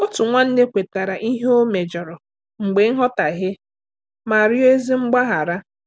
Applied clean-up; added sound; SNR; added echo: none; none; none; none.